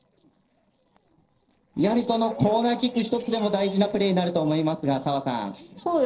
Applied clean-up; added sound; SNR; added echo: neural separator model SepFormer DNS4.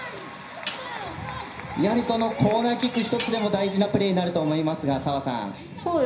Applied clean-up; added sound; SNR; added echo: none; Snare drum; 18 dB; reverberation time 0.5 s.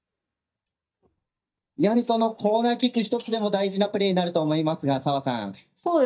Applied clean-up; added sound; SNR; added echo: neural mask model DeepFilterNet 3.